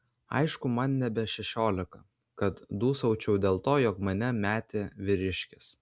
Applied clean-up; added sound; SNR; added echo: none; none; none; none.